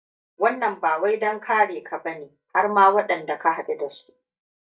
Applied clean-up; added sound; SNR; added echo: neural mask model DeepFilterNet 3.